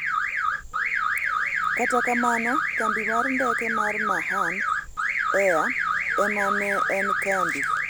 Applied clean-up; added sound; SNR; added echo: none; Alarm / Car; -5 dB; none.